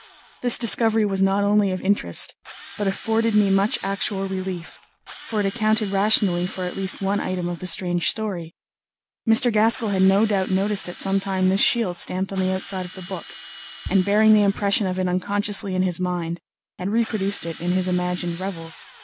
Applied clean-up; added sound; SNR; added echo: none; Drill + Bass drum; 20 dB; none.